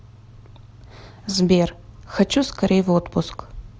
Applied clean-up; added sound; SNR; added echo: none; none; none; none.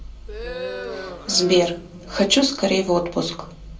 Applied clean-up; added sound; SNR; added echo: none; Crowd; 12 dB; reverberation time 0.2 s.